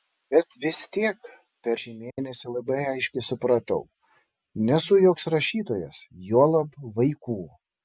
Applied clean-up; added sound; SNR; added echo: none; none; none; none.